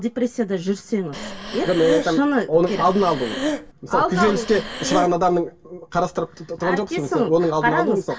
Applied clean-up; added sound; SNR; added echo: none; Breathing; 7 dB; reverberation time 0.1 s.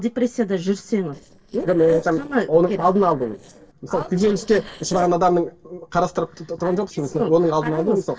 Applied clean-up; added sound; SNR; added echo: neural separator model SepFormer DNS4.